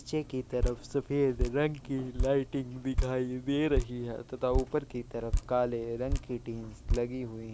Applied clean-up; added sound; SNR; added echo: none; Drip; 3 dB; none.